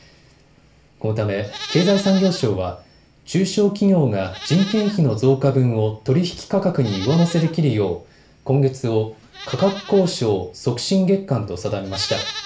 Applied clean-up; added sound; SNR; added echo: none; Livestock, farm animals, working animals; 17 dB; reverberation time 0.3 s.